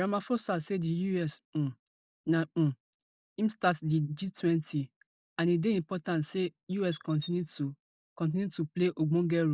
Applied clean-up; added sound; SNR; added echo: neural mask model DeepFilterNet 3.